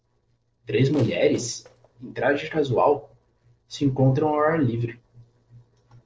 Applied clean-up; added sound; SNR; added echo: neural separator model SepFormer DNS4.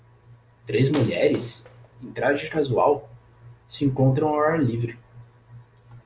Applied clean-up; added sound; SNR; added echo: none; Wood; 18 dB; none.